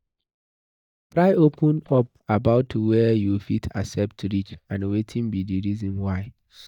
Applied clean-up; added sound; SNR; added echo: neural mask model DeepFilterNet 3.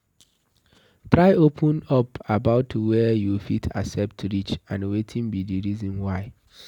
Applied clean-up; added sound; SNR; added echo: none; none; none; none.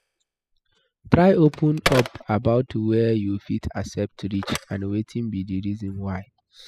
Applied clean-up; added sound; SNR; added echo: classical method spectral subtraction.